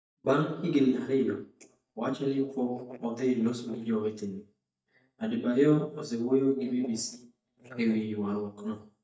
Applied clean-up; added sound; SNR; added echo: neural mask model DeepFilterNet 3.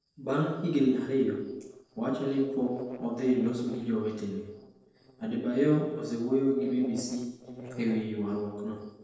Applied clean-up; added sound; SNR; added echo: neural separator model SepFormer DNS4.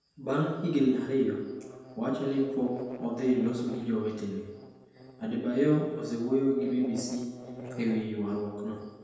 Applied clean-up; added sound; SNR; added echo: none; Buzz; 16 dB; reverberation time 1.1 s.